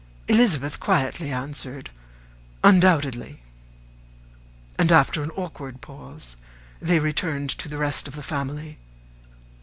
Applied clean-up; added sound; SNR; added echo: none; none; none; none.